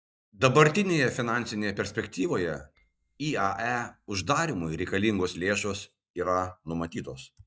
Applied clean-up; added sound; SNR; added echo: neural mask model DeepFilterNet 3.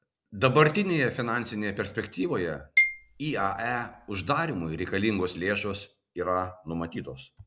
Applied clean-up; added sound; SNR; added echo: none; Marimba, xylophone; 2 dB; none.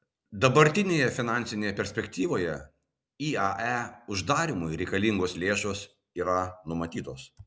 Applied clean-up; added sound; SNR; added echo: none; none; none; none.